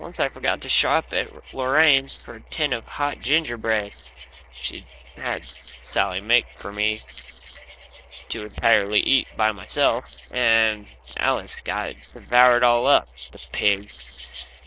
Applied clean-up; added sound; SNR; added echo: neural separator model SepFormer DNS4.